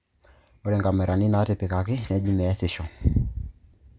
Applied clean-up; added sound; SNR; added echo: none; none; none; none.